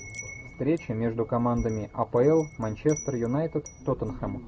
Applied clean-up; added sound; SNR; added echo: none; Wind chime; 17 dB; none.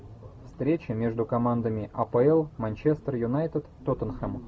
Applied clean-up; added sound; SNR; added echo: none; none; none; none.